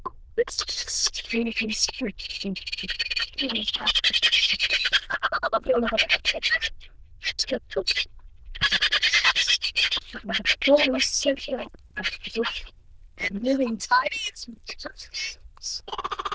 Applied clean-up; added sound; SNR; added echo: neural diffusion model UNIVERSE++.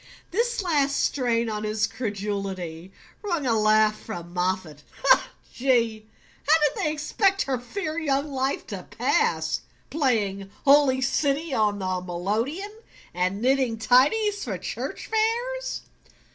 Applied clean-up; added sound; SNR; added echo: none; none; none; none.